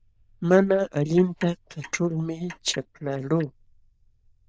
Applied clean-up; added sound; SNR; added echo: neural diffusion model UNIVERSE++.